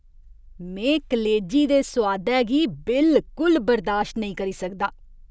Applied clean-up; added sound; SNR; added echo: none; none; none; none.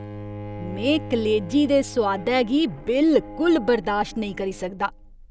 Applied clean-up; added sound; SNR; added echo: none; Bowed string instrument; 15 dB; none.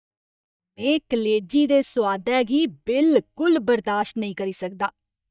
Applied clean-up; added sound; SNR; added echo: neural mask model DeepFilterNet 3.